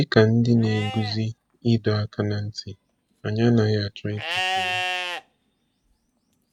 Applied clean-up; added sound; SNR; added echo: none; Livestock, farm animals, working animals; 9 dB; none.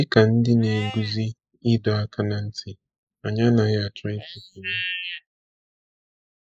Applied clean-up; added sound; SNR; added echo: neural mask model Resemble Enhance denoiser.